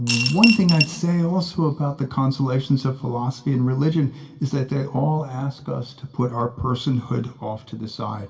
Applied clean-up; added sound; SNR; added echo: none; Coin (dropping) / Glass; 1 dB; reverberation time 0.2 s.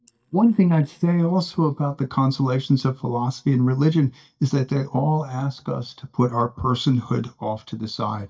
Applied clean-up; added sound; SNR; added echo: neural mask model DeepFilterNet 3.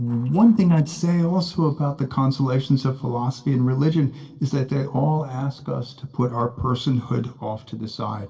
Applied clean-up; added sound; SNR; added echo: neural separator model SepFormer DNS4.